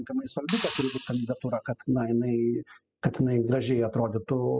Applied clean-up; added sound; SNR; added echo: classical method spectral subtraction.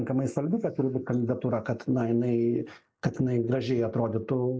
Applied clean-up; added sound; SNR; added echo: neural mask model Resemble Enhance denoiser.